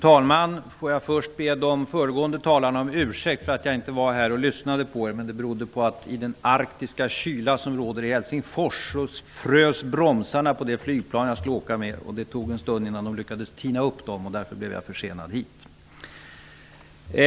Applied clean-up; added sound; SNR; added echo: none; none; none; none.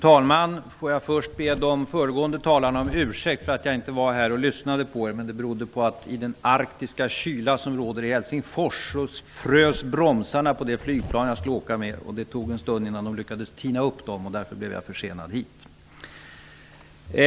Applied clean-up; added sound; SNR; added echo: none; Zipper (clothing); 15 dB; none.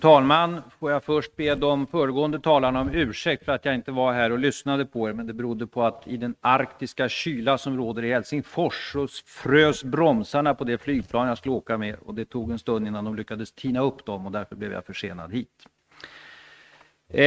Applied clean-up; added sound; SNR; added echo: neural mask model RNNoise.